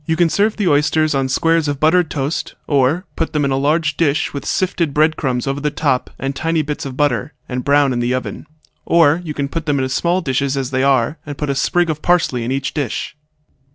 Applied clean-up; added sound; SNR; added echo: none; none; none; none.